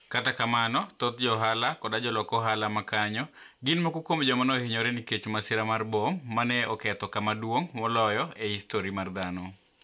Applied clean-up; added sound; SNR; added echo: none; none; none; none.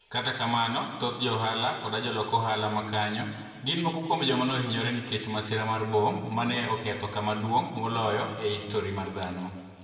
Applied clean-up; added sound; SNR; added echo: none; none; none; reverberation time 1.6 s.